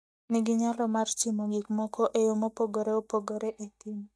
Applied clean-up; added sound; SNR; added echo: neural mask model DeepFilterNet 3.